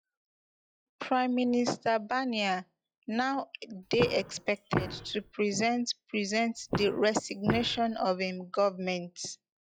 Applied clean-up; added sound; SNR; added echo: classical method log-MMSE.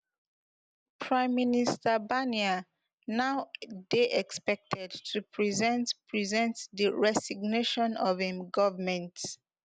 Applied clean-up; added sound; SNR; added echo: none; none; none; none.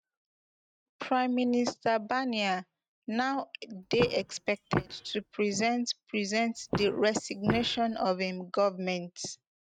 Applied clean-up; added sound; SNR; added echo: neural mask model RNNoise.